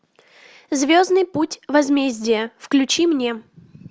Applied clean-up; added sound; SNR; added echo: none; none; none; none.